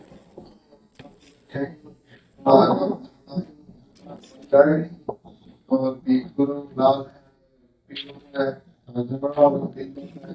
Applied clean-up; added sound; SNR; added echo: neural mask model DeepFilterNet 3.